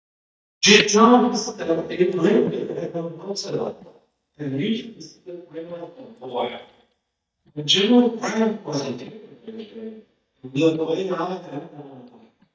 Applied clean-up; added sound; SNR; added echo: neural mask model DeepFilterNet 3.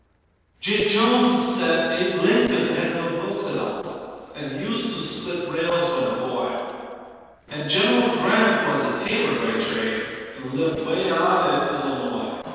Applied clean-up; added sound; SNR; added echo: neural separator model SepFormer DNS4.